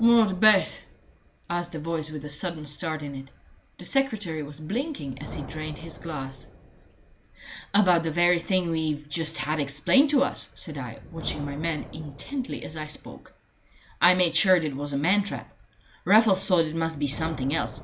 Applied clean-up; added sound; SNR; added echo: none; Thunder; 18 dB; none.